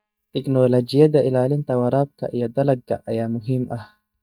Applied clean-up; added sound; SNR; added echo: neural mask model DeepFilterNet 3.